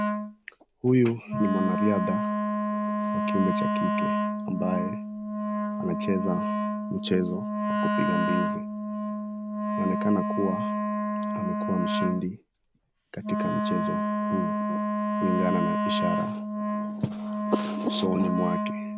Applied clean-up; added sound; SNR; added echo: none; Wind instrument, woodwind instrument; -2 dB; none.